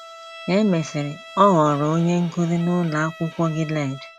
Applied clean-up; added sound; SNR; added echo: none; Bowed string instrument; 19 dB; none.